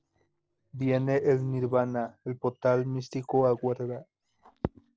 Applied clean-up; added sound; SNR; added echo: neural separator model SepFormer DNS4.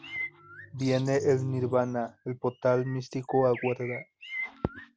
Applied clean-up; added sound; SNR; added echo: none; Bird; 14 dB; none.